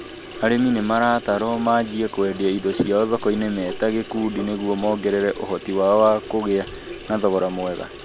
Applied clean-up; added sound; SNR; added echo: none; Sink (filling or washing) / Water tap, faucet; 14 dB; none.